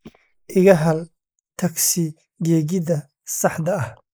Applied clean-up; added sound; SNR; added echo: neural mask model Resemble Enhance denoiser.